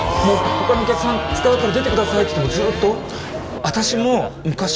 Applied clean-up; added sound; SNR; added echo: none; none; none; none.